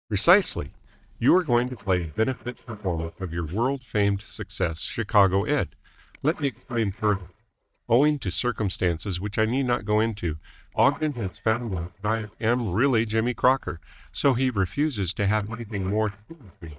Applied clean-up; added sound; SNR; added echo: neural mask model DeepFilterNet 3.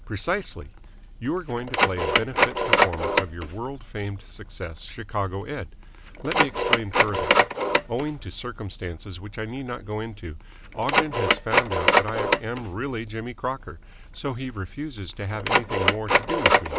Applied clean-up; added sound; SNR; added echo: none; Telephone; -5 dB; none.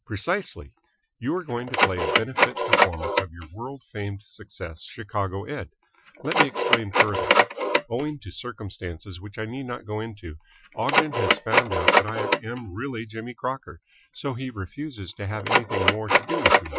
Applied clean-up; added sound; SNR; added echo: classical method Wiener filter.